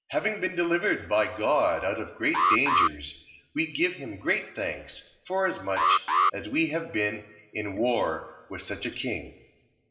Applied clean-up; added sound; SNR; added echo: none; Alarm; -2 dB; reverberation time 1.1 s.